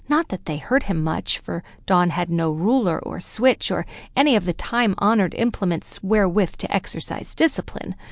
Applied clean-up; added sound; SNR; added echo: none; none; none; none.